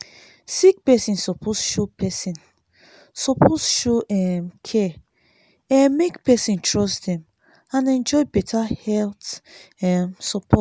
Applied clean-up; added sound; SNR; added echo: none; none; none; none.